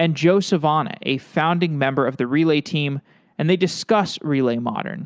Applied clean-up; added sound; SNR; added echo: none; none; none; none.